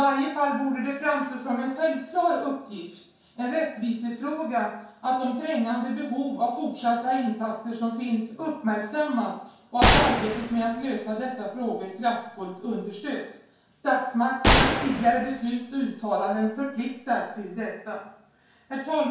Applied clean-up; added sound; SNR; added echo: none; Gunshot, gunfire; 0 dB; reverberation time 0.5 s.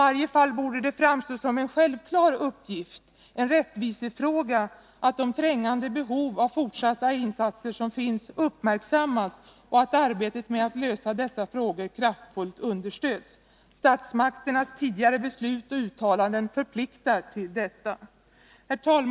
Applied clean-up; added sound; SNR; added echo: none; none; none; none.